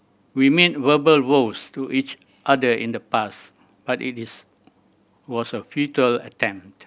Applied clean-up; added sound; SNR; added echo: none; none; none; none.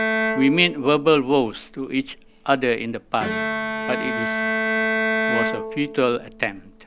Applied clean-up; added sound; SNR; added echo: none; Bowed string instrument; 3 dB; none.